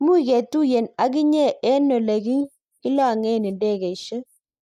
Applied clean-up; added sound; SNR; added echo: neural mask model Resemble Enhance denoiser.